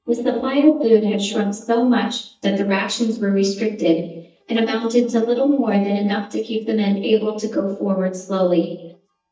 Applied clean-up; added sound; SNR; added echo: neural mask model DeepFilterNet 3.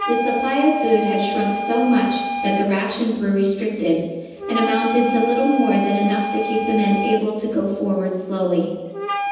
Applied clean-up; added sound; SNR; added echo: none; Wind instrument, woodwind instrument; 6 dB; reverberation time 1.1 s.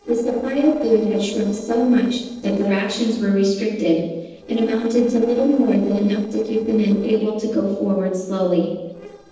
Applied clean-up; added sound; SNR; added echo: neural separator model SepFormer DNS4.